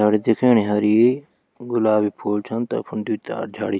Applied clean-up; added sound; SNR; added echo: none; none; none; none.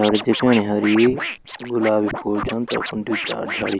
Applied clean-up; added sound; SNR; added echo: none; Scratching (performance technique); 8 dB; none.